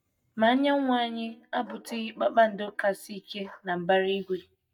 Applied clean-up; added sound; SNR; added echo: neural mask model DeepFilterNet 3.